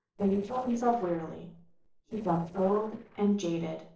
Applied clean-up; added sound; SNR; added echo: neural separator model SepFormer DNS4.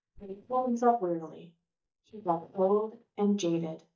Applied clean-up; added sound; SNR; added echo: neural mask model DeepFilterNet 3.